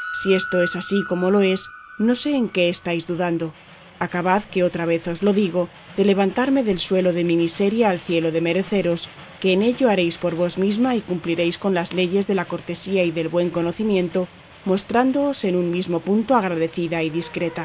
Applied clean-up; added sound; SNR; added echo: none; Train; 18 dB; none.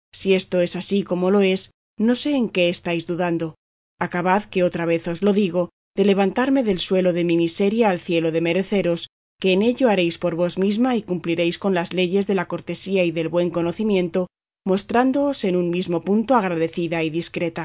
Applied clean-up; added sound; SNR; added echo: none; none; none; none.